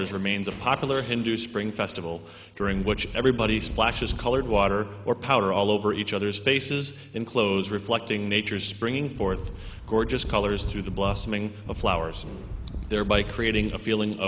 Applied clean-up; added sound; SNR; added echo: none; Wind; 8 dB; none.